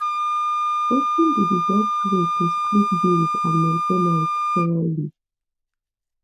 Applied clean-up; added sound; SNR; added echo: none; Wind instrument, woodwind instrument; -1 dB; none.